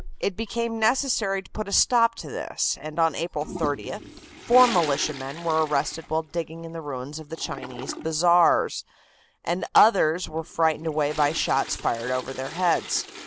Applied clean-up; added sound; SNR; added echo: none; Toilet flush; 15 dB; none.